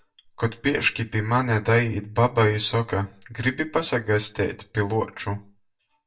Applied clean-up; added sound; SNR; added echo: none; none; none; reverberation time 0.2 s.